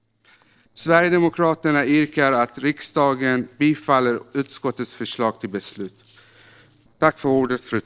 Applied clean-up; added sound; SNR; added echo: neural separator model SepFormer DNS4.